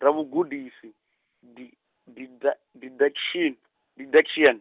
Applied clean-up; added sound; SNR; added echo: none; none; none; none.